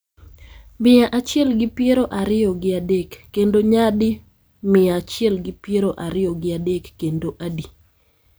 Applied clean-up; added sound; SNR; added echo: none; none; none; none.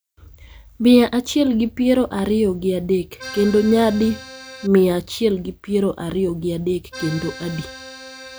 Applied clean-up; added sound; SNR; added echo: none; Accordion; 15 dB; none.